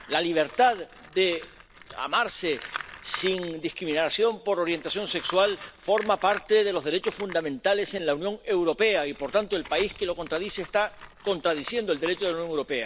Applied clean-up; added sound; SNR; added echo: none; Tools; 17 dB; none.